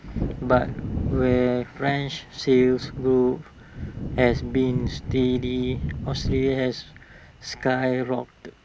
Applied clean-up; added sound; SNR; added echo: none; Thunder / Wind; 7 dB; none.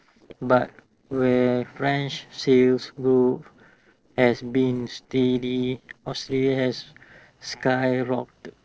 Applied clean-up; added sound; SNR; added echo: neural separator model SepFormer DNS4.